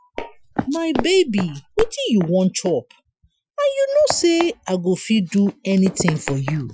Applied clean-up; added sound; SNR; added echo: classical method Wiener filter.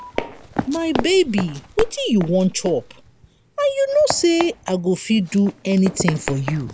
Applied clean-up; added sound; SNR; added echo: none; Run; 10 dB; none.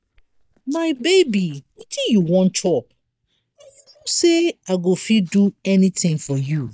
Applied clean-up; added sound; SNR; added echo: neural mask model DeepFilterNet 3.